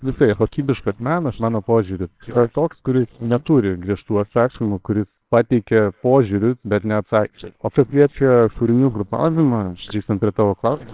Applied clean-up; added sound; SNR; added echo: neural separator model SepFormer WHAMR!.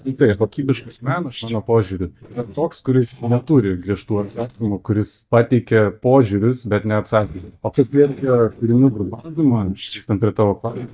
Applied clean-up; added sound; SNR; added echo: neural mask model DeepFilterNet 3.